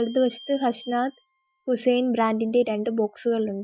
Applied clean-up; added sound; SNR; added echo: classical method Wiener filter.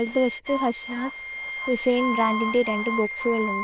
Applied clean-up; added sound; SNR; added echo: neural diffusion model UNIVERSE++.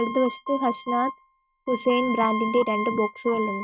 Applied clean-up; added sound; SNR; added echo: neural mask model RNNoise.